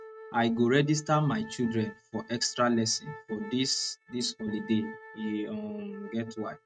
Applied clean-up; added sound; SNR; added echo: neural mask model RNNoise.